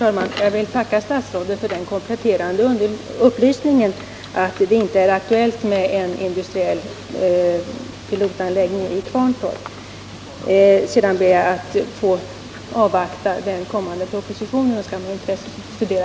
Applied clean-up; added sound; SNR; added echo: none; none; none; none.